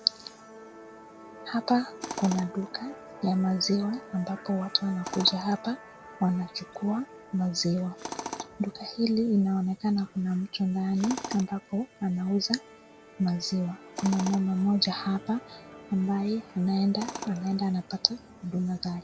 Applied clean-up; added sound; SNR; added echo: none; Tools + Musical instrument; 14 dB; none.